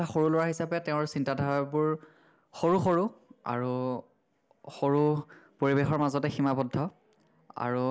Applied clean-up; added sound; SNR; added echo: none; none; none; none.